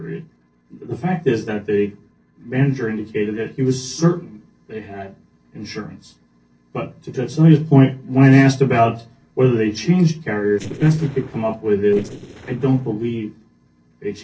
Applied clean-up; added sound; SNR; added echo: neural separator model SepFormer DNS4.